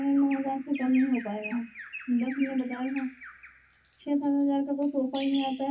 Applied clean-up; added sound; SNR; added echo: none; Bird vocalization, bird call, bird song; 17 dB; reverberation time 0.3 s.